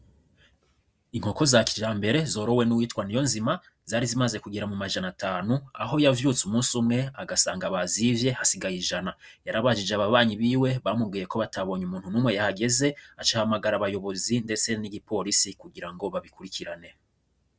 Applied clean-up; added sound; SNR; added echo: none; none; none; none.